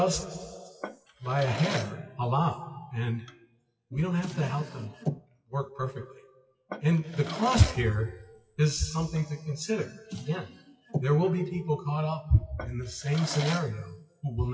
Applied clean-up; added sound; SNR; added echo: classical method WPE with log-MMSE.